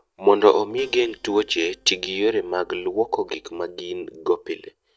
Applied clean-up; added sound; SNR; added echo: neural separator model SepFormer DNS4.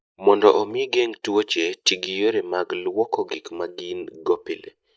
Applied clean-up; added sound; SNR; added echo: neural mask model Resemble Enhance denoiser.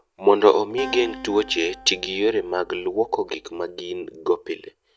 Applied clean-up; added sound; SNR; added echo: none; Acoustic guitar; 17 dB; none.